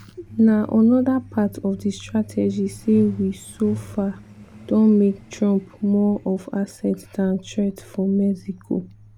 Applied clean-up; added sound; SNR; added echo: none; Truck; 19 dB; none.